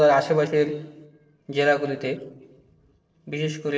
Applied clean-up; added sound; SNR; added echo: neural separator model SepFormer DNS4.